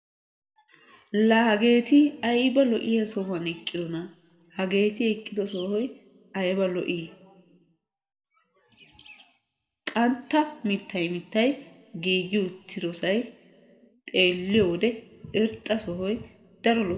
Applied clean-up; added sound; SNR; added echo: none; none; none; reverberation time 1.5 s.